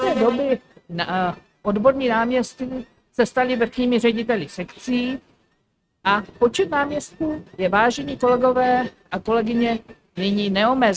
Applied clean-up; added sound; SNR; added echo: neural mask model RNNoise.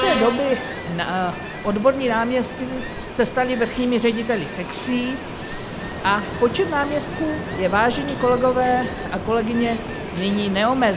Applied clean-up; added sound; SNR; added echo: none; Subway, metro, underground + Ocean; 8 dB; none.